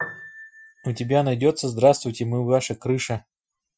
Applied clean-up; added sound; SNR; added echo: classical method Wiener filter.